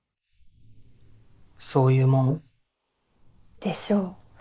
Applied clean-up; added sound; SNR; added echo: neural mask model Resemble Enhance denoiser.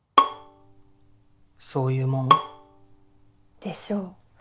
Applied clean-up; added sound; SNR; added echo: none; Bowed string instrument; -3 dB; none.